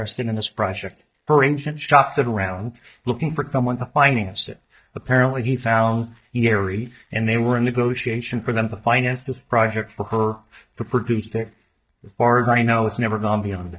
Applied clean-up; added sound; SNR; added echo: neural mask model DeepFilterNet 3.